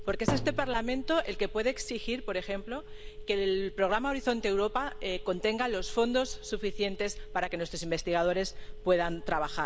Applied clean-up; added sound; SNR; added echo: none; Telephone + Thump, thud; 7 dB; none.